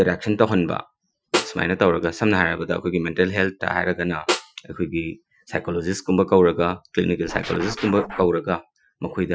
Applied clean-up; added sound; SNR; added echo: classical method Wiener filter.